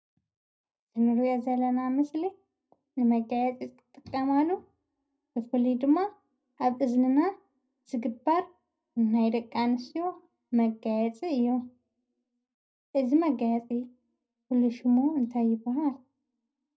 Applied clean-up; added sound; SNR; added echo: none; none; none; reverberation time 0.3 s.